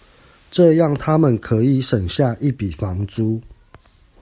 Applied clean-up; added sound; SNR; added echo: none; none; none; none.